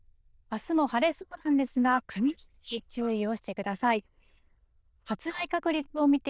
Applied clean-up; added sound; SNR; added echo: neural diffusion model UNIVERSE++.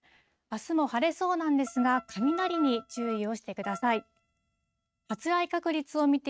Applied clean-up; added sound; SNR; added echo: neural mask model RNNoise.